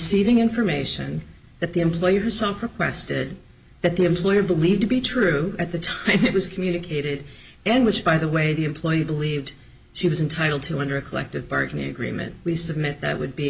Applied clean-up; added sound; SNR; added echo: none; none; none; none.